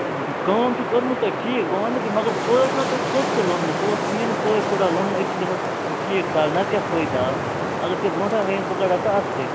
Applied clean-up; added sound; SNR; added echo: none; Wind; 1 dB; none.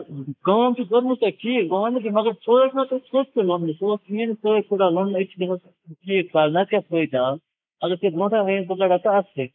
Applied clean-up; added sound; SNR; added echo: neural mask model Resemble Enhance denoiser.